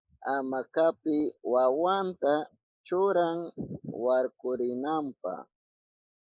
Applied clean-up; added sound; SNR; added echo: neural mask model Resemble Enhance denoiser.